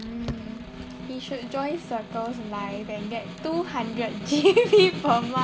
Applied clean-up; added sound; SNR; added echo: none; Snare drum; 11 dB; none.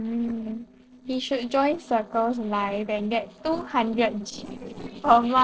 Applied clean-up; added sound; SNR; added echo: neural separator model SepFormer DNS4.